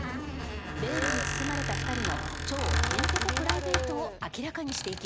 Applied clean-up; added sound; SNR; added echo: none; Squeak; -3 dB; none.